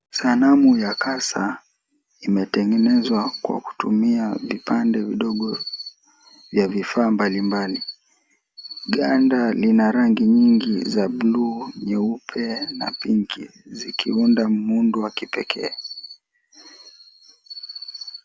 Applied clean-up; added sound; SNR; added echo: none; none; none; none.